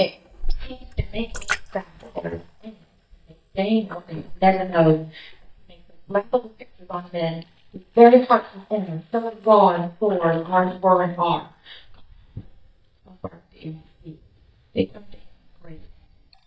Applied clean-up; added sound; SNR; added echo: neural mask model DeepFilterNet 3.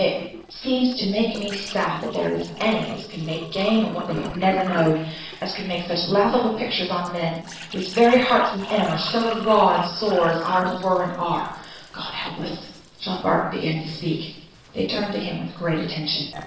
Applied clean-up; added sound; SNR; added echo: neural separator model SepFormer DNS4.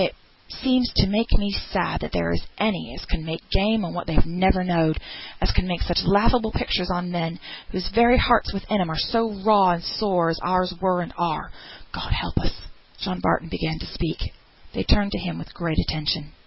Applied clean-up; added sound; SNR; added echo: none; none; none; none.